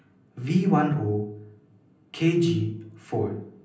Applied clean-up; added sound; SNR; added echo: none; none; none; reverberation time 0.6 s.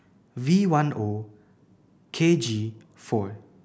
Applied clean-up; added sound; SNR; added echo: none; none; none; none.